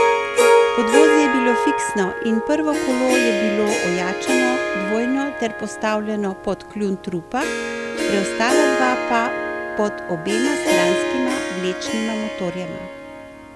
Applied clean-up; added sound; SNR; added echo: none; Harp; -2 dB; none.